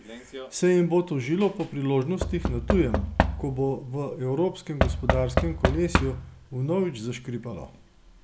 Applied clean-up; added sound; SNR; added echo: none; Knock / Wood; 3 dB; none.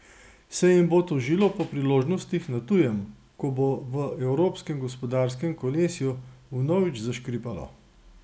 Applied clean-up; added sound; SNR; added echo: none; none; none; none.